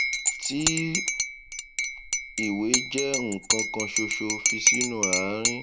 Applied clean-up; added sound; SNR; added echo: none; Cutlery, silverware / Dishes, pots, and pans / Chink, clink; -4 dB; none.